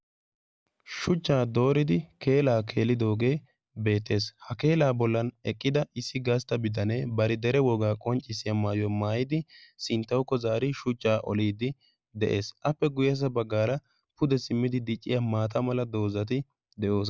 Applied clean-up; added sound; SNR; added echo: none; none; none; none.